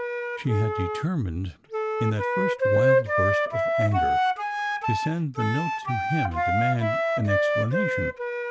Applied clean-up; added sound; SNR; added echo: none; Wind instrument, woodwind instrument; -3 dB; none.